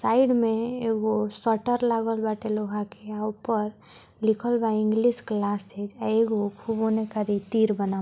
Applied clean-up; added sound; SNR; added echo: none; none; none; none.